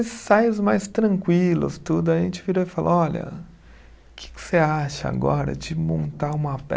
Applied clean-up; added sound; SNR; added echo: none; none; none; none.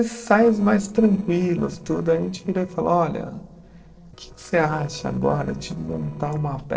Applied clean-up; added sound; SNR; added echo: neural separator model SepFormer DNS4.